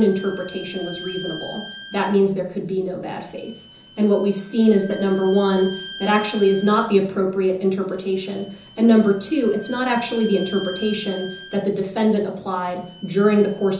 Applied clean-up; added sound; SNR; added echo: none; Bowed string instrument; 18 dB; reverberation time 0.6 s.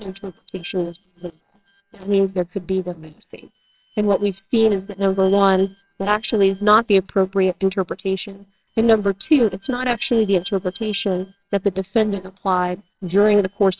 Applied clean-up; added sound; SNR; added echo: neural separator model SepFormer WHAMR!.